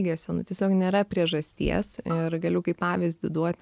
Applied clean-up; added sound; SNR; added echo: none; Bowed string instrument; 19 dB; none.